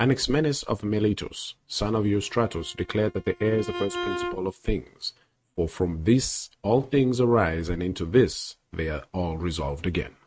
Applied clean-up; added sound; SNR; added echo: neural mask model RNNoise.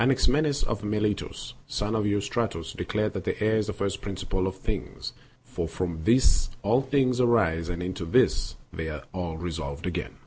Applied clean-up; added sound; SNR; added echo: none; none; none; none.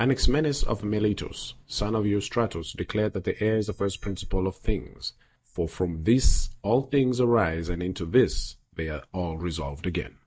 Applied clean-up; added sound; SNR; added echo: neural mask model DeepFilterNet 3.